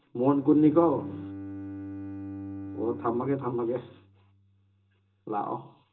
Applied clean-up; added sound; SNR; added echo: none; Bowed string instrument; 13 dB; reverberation time 0.2 s.